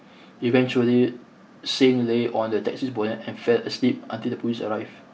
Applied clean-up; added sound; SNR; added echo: none; none; none; none.